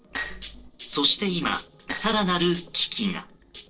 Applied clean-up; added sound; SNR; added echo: neural separator model SepFormer DNS4.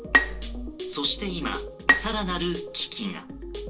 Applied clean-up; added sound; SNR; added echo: none; Bowed string instrument; -3 dB; reverberation time 0.2 s.